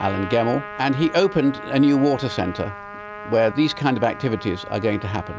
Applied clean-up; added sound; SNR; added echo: none; Trumpet; 13 dB; none.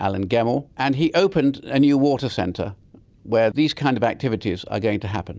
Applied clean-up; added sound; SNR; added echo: none; none; none; none.